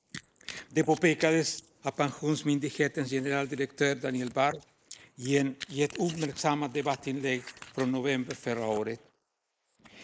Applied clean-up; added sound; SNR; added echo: neural mask model Resemble Enhance denoiser.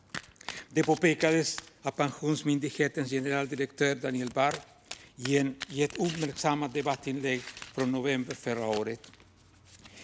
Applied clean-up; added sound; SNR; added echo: none; Domestic sounds, home sounds; 17 dB; none.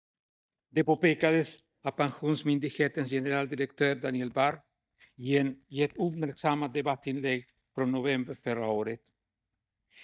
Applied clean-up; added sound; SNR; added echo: neural mask model DeepFilterNet 3.